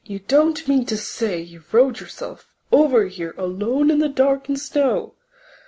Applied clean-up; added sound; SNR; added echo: none; none; none; none.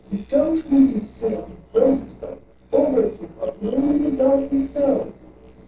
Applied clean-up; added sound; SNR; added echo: neural separator model SepFormer DNS4.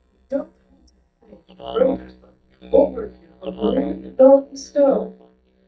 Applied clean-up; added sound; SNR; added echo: neural mask model DeepFilterNet 3.